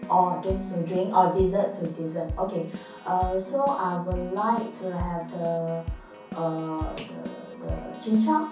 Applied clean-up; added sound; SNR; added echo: none; Keyboard (musical); 11 dB; reverberation time 0.6 s.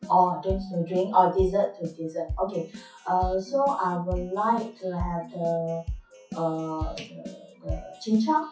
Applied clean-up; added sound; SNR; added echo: classical method WPE with log-MMSE.